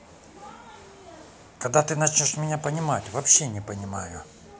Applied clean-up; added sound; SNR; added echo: none; none; none; none.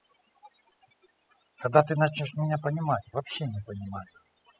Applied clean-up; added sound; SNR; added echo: classical method spectral subtraction.